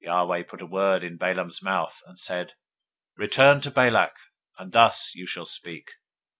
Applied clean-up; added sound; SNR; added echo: none; none; none; none.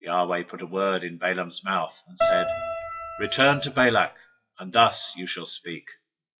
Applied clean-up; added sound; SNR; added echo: classical method WPE with log-MMSE.